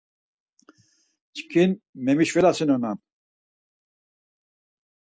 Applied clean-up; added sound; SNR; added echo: none; none; none; none.